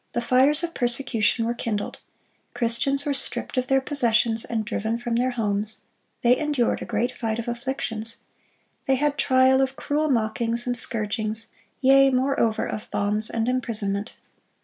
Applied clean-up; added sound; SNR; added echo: none; none; none; none.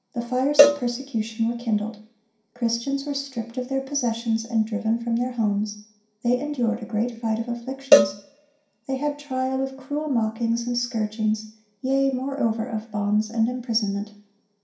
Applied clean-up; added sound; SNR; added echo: none; Cowbell; -1 dB; reverberation time 0.5 s.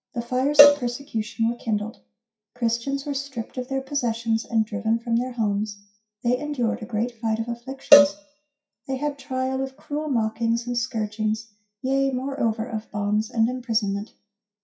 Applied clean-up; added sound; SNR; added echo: classical method WPE with log-MMSE.